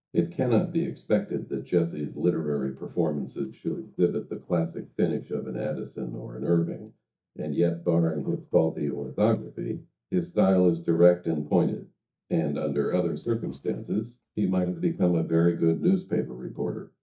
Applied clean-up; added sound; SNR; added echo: neural mask model DeepFilterNet 3.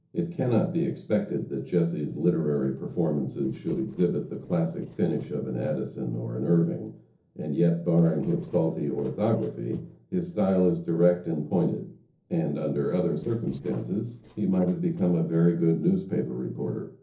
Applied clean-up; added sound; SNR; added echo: neural separator model SepFormer DNS4.